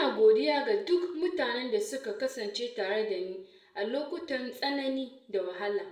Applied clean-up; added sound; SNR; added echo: none; none; none; reverberation time 0.5 s.